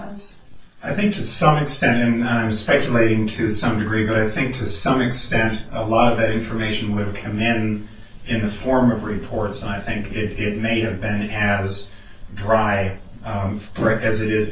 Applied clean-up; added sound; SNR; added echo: neural separator model SepFormer DNS4.